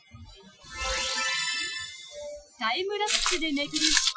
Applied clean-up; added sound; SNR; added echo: classical method Wiener filter.